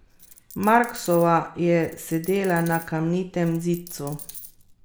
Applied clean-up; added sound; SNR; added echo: none; Coin (dropping); 20 dB; none.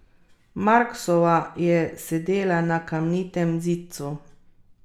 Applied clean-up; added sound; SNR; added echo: none; none; none; none.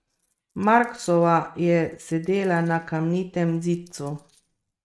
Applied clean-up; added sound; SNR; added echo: neural mask model RNNoise.